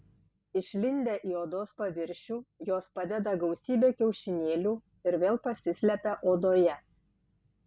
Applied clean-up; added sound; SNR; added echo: none; none; none; none.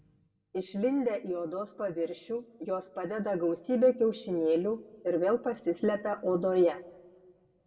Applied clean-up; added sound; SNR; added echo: none; none; none; reverberation time 0.6 s.